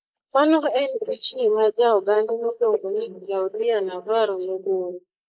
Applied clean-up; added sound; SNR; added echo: neural mask model Resemble Enhance denoiser.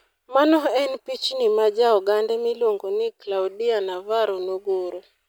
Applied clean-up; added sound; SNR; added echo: none; none; none; none.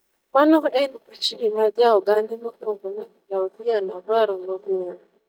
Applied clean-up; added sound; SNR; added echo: neural mask model DeepFilterNet 3.